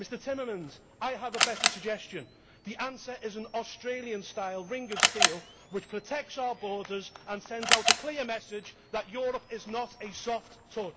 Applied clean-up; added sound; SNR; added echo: none; Camera; -2 dB; none.